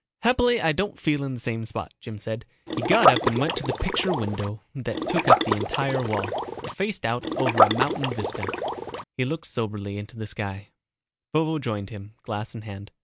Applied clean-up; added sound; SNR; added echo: none; Liquid; -3 dB; none.